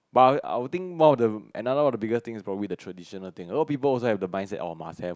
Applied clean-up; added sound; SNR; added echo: none; none; none; none.